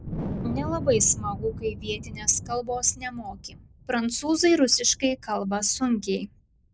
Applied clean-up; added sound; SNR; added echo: none; Wind; 11 dB; none.